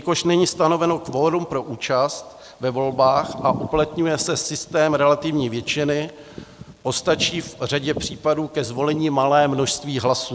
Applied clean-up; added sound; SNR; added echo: none; Bird vocalization, bird call, bird song; 17 dB; none.